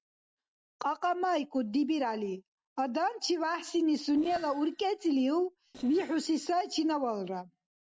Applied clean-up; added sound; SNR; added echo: neural separator model SepFormer DNS4.